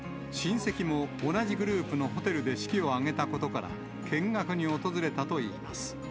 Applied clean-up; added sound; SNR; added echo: none; none; none; none.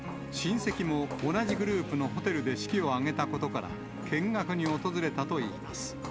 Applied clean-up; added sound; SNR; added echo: none; Walk, footsteps; 17 dB; none.